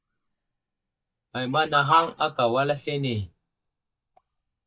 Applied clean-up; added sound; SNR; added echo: neural mask model DeepFilterNet 3.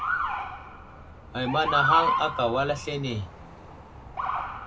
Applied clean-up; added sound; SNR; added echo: none; Motor vehicle (road) / Siren; 1 dB; reverberation time 0.2 s.